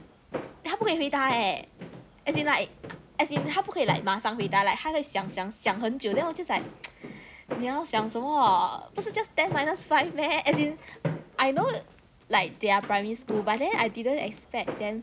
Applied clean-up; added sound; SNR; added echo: none; Walk, footsteps; 11 dB; none.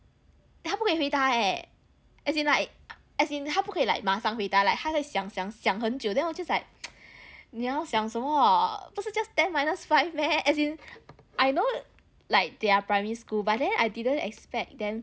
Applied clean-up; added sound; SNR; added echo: none; none; none; none.